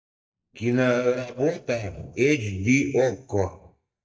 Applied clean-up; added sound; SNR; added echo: neural mask model DeepFilterNet 3.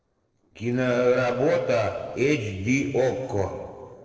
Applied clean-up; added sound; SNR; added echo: neural separator model SepFormer DNS4.